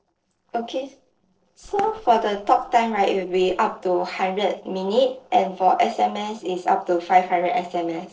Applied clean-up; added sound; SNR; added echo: neural separator model SepFormer DNS4.